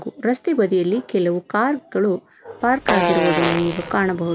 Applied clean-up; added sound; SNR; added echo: none; Fart; 2 dB; none.